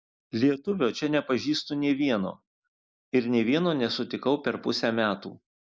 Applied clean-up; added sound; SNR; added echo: none; none; none; none.